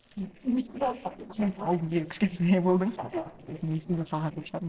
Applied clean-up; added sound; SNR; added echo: neural separator model SepFormer DNS4.